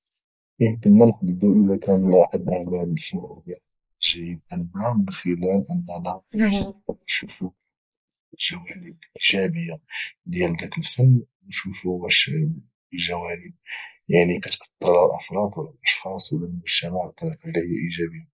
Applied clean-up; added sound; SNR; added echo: neural mask model Resemble Enhance denoiser.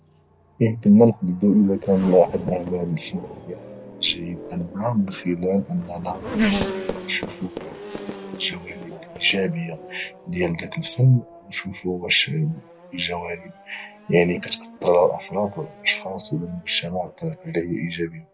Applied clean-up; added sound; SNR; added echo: none; Race car, auto racing / Accelerating, revving, vroom; 11 dB; none.